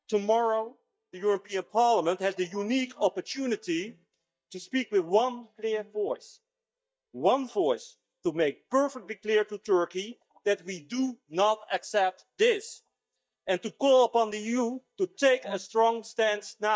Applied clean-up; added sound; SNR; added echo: neural mask model DeepFilterNet 3.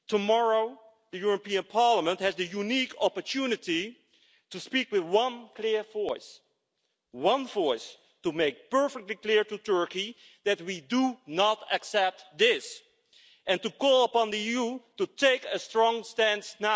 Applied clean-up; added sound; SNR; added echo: none; none; none; none.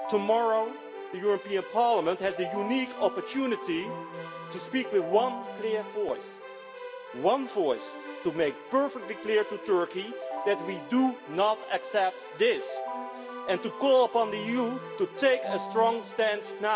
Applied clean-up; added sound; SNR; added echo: none; Keyboard (musical); 10 dB; reverberation time 1.1 s.